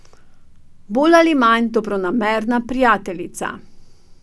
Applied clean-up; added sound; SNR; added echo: none; none; none; none.